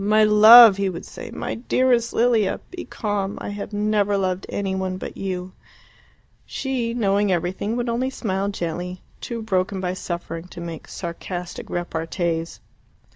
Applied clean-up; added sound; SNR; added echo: none; none; none; none.